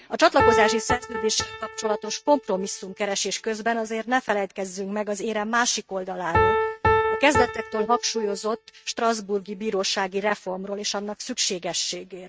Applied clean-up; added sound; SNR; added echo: neural mask model RNNoise.